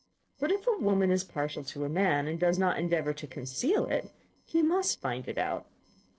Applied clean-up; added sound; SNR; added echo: neural separator model SepFormer DNS4.